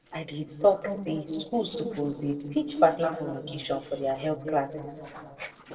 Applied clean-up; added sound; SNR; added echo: neural separator model SepFormer DNS4.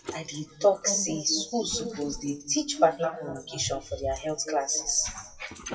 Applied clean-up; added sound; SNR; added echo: classical method WPE with log-MMSE.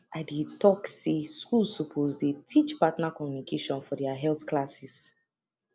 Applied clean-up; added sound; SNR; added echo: none; none; none; none.